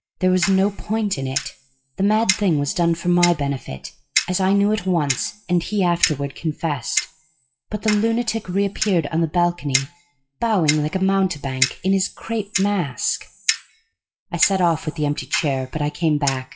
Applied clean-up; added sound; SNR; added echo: classical method WPE with log-MMSE.